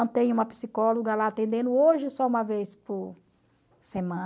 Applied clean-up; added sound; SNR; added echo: none; none; none; none.